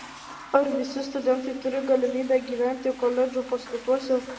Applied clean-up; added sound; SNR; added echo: none; Toilet flush / Water; 19 dB; reverberation time 1.4 s.